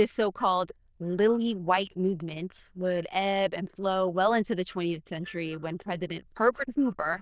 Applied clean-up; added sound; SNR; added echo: neural diffusion model UNIVERSE++.